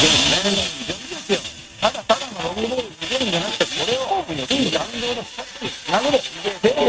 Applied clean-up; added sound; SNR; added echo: neural mask model RNNoise.